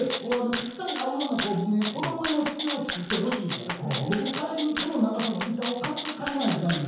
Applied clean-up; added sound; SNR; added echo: none; Rattle (instrument); 7 dB; reverberation time 0.9 s.